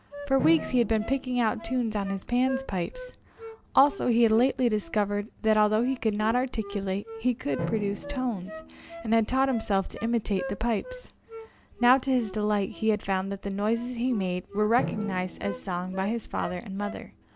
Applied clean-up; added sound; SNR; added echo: none; Drum + Wind instrument, woodwind instrument; 13 dB; none.